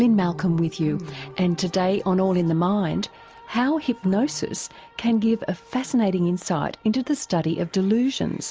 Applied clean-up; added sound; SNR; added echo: none; none; none; none.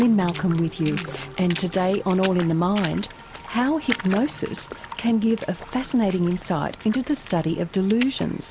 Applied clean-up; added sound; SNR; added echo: none; Water / Splash, splatter; 13 dB; none.